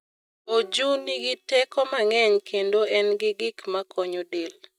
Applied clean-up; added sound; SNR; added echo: neural mask model DeepFilterNet 3.